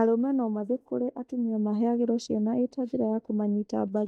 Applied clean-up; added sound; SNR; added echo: neural mask model DeepFilterNet 3.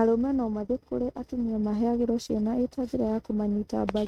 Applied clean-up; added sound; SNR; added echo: neural mask model RNNoise.